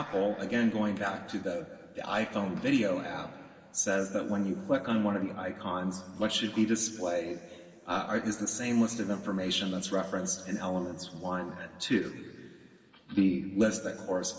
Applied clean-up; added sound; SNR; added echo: none; none; none; reverberation time 2.3 s.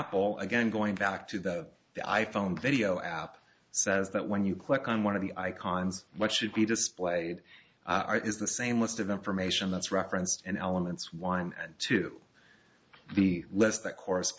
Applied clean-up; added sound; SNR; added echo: none; none; none; none.